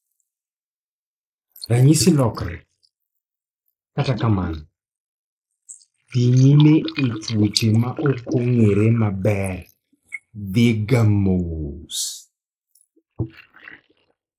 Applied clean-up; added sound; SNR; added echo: neural mask model Resemble Enhance denoiser.